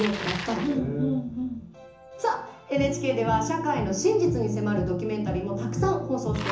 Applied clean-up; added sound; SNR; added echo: none; Bicycle; 16 dB; reverberation time 0.7 s.